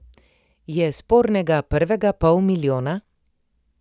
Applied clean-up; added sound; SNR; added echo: none; none; none; none.